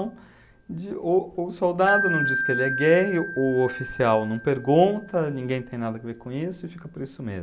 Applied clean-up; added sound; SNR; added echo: none; Wind chime; 8 dB; none.